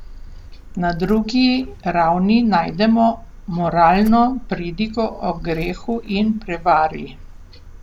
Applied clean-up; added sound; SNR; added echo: none; Purr; 15 dB; none.